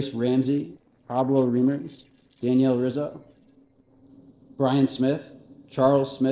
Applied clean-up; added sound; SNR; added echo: neural separator model SepFormer DNS4.